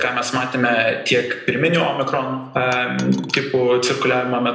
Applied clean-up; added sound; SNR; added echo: none; Coin (dropping); 17 dB; reverberation time 0.8 s.